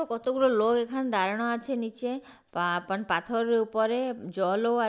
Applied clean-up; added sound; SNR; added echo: none; none; none; none.